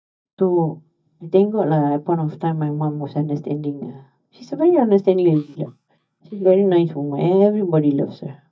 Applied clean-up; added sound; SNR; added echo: neural mask model DeepFilterNet 3.